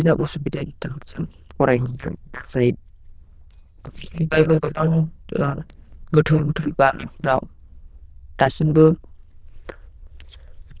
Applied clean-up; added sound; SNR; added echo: neural diffusion model UNIVERSE++.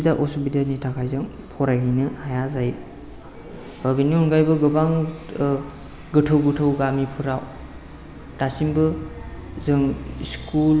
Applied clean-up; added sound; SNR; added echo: none; none; none; none.